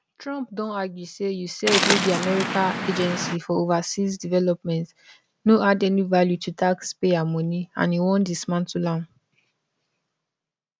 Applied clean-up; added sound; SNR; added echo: none; Waves, surf; 2 dB; none.